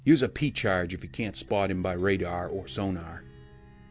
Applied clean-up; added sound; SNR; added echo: none; Plucked string instrument; 19 dB; none.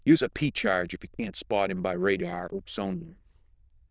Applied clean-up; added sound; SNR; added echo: neural diffusion model UNIVERSE++.